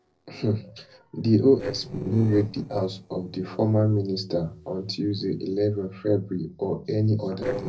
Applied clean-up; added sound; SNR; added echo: neural separator model SepFormer DNS4.